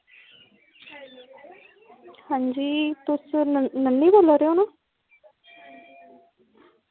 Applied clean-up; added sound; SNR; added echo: none; none; none; none.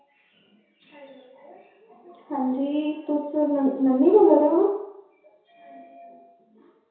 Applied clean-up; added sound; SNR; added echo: none; none; none; reverberation time 0.7 s.